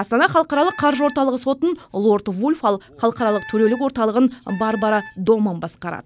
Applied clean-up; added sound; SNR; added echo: none; Wind instrument, woodwind instrument; 19 dB; none.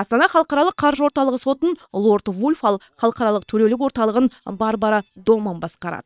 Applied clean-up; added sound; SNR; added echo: neural separator model SepFormer WHAM!.